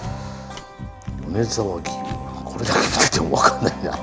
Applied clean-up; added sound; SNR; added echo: none; none; none; none.